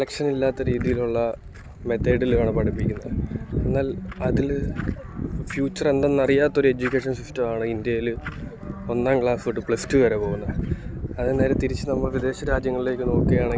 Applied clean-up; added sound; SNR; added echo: none; none; none; none.